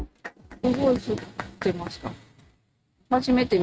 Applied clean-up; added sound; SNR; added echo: neural mask model RNNoise.